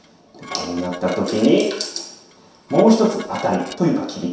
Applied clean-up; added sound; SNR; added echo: none; Dishes, pots, and pans; 19 dB; reverberation time 0.7 s.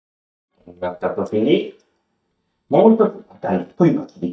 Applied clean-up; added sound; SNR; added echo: neural mask model DeepFilterNet 3.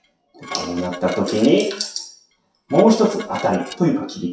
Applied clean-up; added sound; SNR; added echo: classical method WPE with log-MMSE.